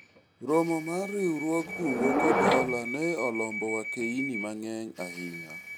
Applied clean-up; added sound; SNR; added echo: none; Subway, metro, underground / Door; 1 dB; none.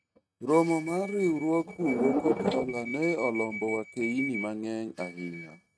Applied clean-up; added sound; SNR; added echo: neural mask model RNNoise.